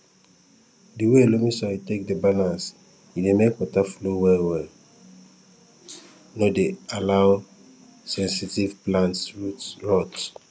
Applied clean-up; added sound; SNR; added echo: none; none; none; none.